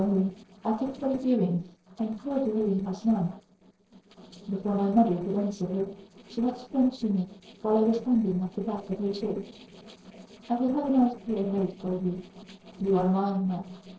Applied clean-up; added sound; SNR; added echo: neural separator model SepFormer DNS4.